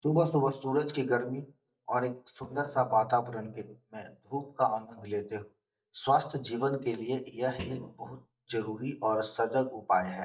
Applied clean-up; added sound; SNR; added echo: neural mask model DeepFilterNet 3.